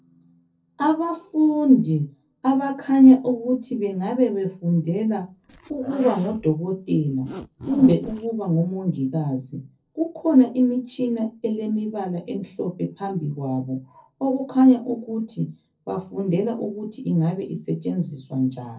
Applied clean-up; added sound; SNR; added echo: neural separator model SepFormer DNS4.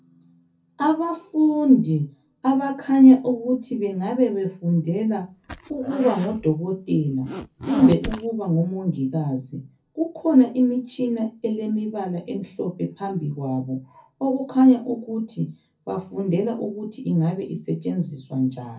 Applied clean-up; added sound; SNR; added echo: none; Zipper (clothing); 12 dB; reverberation time 0.3 s.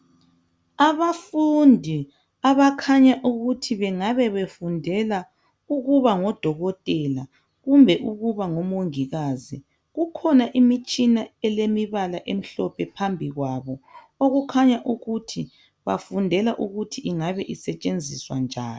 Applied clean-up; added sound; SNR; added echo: none; none; none; none.